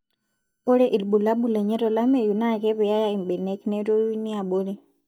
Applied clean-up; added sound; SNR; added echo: neural mask model DeepFilterNet 3.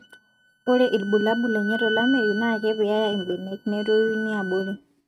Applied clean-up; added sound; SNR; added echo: neural mask model RNNoise.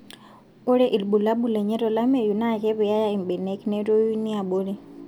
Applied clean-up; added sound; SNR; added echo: none; none; none; none.